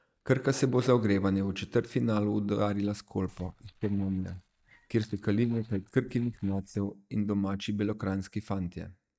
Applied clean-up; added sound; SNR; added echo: neural mask model DeepFilterNet 3.